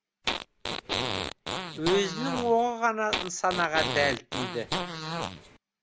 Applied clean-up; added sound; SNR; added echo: none; Fart; 3 dB; none.